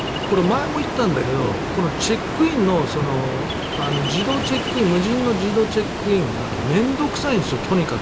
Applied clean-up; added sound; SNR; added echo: none; Ocean; 4 dB; none.